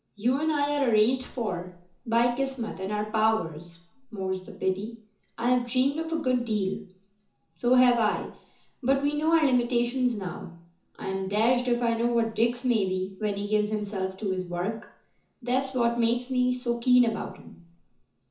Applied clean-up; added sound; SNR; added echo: none; none; none; reverberation time 0.6 s.